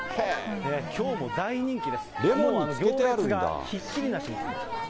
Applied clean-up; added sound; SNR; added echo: none; none; none; none.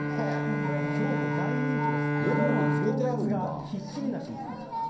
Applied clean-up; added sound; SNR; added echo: none; Bowed string instrument; -1 dB; reverberation time 0.6 s.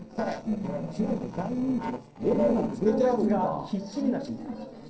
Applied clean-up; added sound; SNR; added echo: neural separator model SepFormer DNS4.